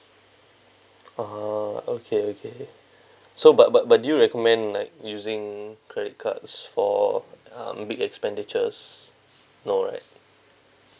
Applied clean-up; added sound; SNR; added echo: none; none; none; none.